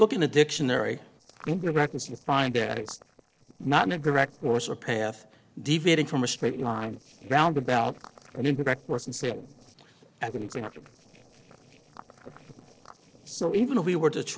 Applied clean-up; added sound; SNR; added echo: neural separator model SepFormer DNS4.